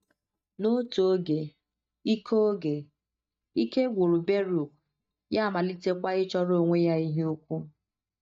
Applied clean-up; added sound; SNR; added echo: neural mask model DeepFilterNet 3.